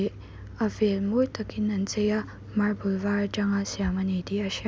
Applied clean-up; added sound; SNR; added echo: none; none; none; none.